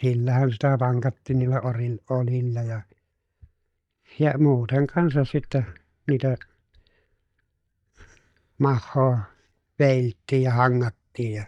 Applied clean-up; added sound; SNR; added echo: neural mask model DeepFilterNet 3.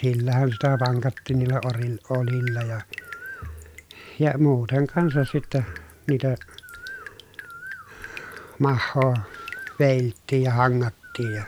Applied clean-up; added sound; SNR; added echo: none; Drip + Bird; 17 dB; none.